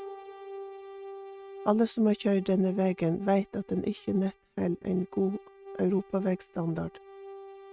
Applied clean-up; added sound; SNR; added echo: neural mask model RNNoise.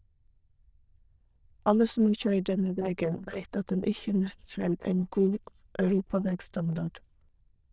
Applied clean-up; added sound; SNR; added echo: neural diffusion model UNIVERSE++.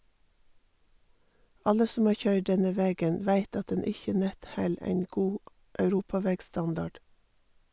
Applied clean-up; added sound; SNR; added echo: none; none; none; none.